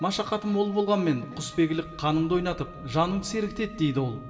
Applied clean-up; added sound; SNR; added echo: none; Wind instrument, woodwind instrument; 20 dB; reverberation time 0.9 s.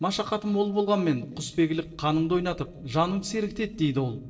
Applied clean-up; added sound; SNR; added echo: neural separator model SepFormer DNS4.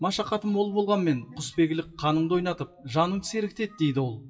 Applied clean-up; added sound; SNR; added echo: classical method WPE with log-MMSE.